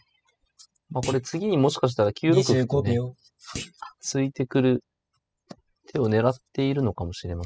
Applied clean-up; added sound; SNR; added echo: classical method spectral subtraction.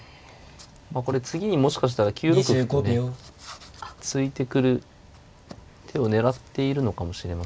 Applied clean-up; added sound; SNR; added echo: none; none; none; none.